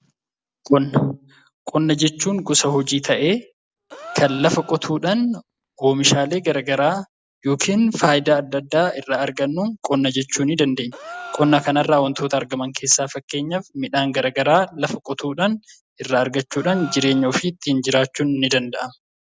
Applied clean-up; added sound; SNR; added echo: none; Gasp; 19 dB; none.